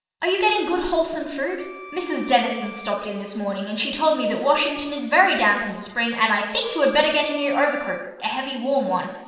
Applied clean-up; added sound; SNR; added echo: none; Wind instrument, woodwind instrument; 19 dB; reverberation time 1.1 s.